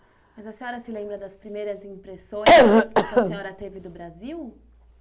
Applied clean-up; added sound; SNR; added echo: none; none; none; none.